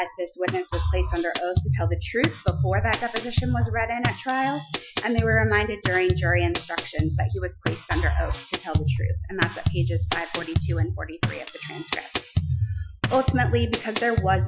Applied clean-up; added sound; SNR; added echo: classical method Wiener filter.